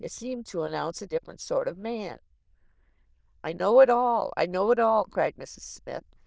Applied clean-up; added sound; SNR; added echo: neural diffusion model UNIVERSE++.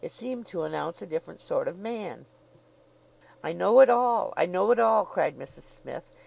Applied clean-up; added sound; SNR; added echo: none; none; none; none.